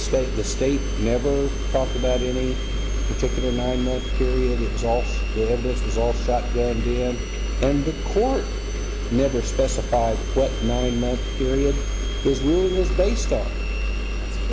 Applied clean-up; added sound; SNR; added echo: none; Engine; 0 dB; none.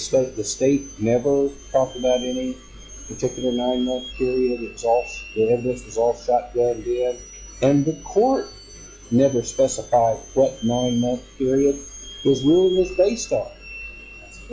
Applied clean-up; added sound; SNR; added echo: classical method log-MMSE.